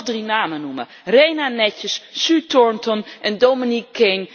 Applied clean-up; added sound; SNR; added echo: none; none; none; none.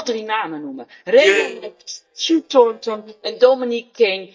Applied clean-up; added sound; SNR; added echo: neural mask model DeepFilterNet 3.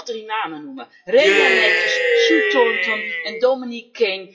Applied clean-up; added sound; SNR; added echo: classical method WPE with log-MMSE.